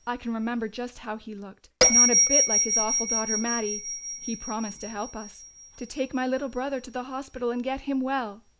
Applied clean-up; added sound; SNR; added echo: none; Bell; -3 dB; none.